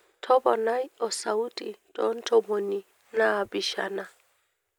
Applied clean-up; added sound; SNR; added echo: none; none; none; none.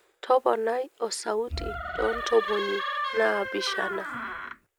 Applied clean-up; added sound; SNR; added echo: none; Door; 5 dB; none.